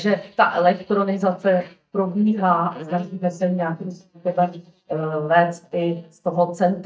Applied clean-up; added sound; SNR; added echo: neural mask model DeepFilterNet 3.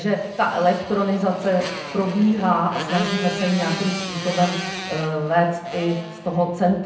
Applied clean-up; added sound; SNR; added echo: none; Motorcycle; 10 dB; reverberation time 0.7 s.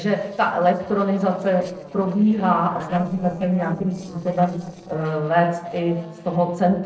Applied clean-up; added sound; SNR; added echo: neural separator model SepFormer DNS4.